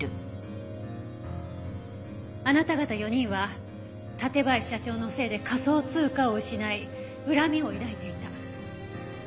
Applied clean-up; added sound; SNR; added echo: none; none; none; none.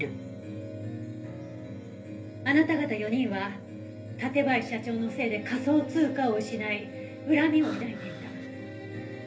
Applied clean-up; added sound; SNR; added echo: none; Breathing; 18 dB; reverberation time 0.3 s.